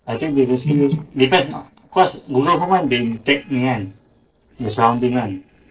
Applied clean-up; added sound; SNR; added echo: neural separator model SepFormer DNS4.